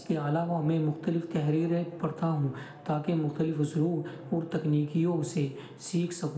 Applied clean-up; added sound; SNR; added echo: none; none; none; reverberation time 0.4 s.